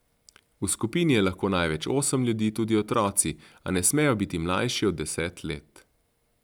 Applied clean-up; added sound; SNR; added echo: none; none; none; none.